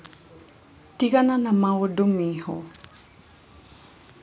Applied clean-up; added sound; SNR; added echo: none; none; none; none.